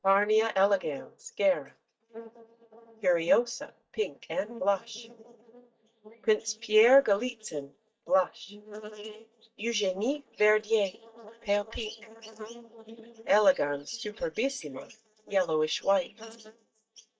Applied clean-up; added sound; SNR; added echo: neural mask model DeepFilterNet 3.